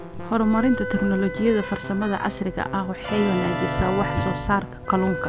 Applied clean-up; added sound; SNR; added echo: none; Wind instrument, woodwind instrument + Keyboard (musical); 7 dB; none.